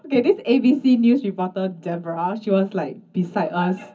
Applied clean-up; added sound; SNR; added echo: none; none; none; reverberation time 0.4 s.